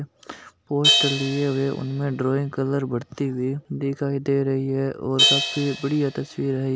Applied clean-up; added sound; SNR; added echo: none; Crash cymbal; 3 dB; none.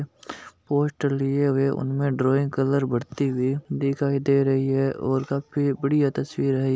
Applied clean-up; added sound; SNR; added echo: none; none; none; none.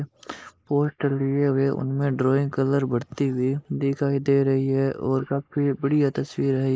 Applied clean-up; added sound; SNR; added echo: neural mask model Resemble Enhance denoiser.